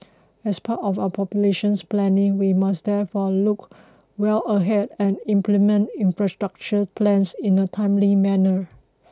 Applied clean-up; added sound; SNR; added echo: none; none; none; none.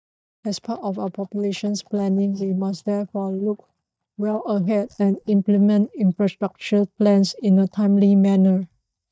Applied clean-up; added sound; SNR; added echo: neural mask model DeepFilterNet 3.